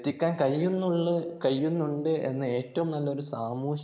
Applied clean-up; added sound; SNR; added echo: none; none; none; none.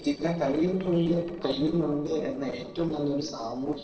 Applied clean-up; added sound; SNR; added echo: neural separator model SepFormer DNS4.